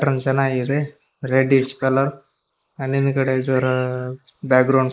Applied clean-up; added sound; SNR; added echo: neural mask model Resemble Enhance denoiser.